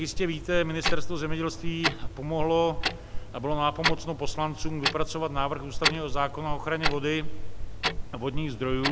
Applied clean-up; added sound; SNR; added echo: none; Clock; -1 dB; none.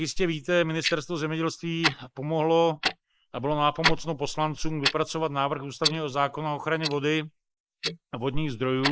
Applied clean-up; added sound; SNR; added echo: neural mask model Resemble Enhance denoiser.